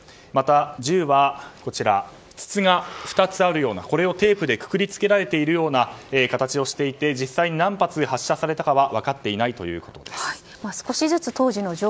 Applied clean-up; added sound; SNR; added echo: none; none; none; none.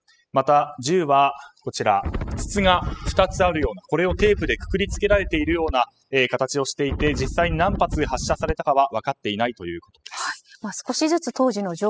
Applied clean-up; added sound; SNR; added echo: classical method spectral subtraction.